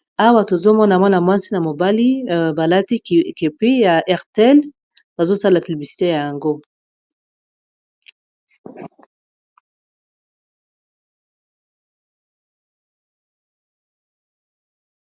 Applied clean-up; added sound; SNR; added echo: none; none; none; none.